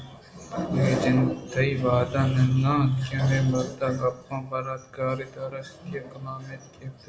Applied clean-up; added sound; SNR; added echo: none; none; none; reverberation time 0.5 s.